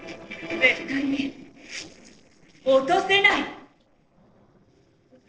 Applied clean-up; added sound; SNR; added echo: neural separator model SepFormer DNS4.